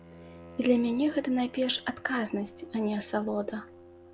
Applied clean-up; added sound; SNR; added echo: none; Bowed string instrument; 19 dB; none.